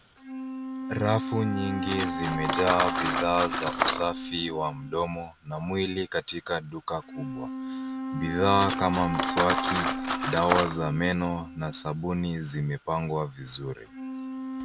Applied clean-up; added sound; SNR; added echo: none; Wind instrument, woodwind instrument + Cutlery, silverware; 3 dB; none.